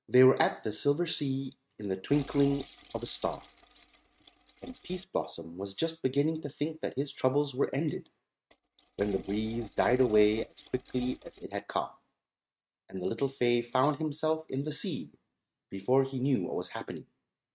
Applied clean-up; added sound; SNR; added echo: neural mask model RNNoise.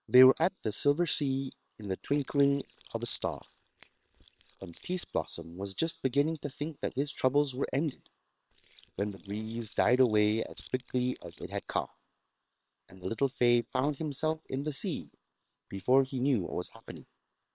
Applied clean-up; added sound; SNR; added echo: neural separator model SepFormer WHAM!.